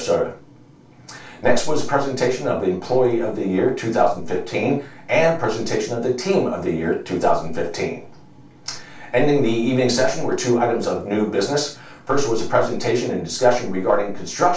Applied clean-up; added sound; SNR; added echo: none; none; none; reverberation time 0.3 s.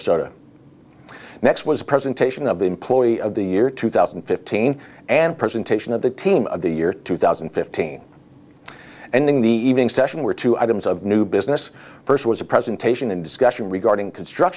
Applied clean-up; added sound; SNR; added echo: none; none; none; none.